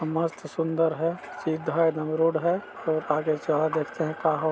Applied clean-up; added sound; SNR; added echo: none; none; none; none.